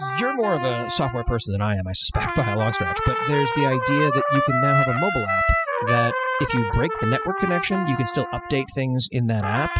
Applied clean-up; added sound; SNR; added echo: classical method spectral subtraction.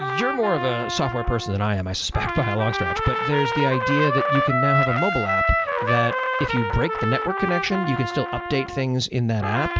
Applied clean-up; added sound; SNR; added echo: none; Trumpet; 1 dB; none.